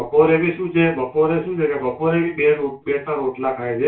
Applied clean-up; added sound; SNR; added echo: none; none; none; reverberation time 0.2 s.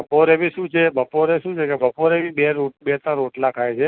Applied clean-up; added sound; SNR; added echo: none; none; none; none.